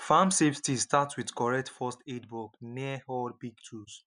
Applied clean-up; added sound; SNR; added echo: none; none; none; none.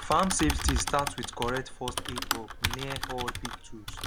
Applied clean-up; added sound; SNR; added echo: none; Typing; 1 dB; none.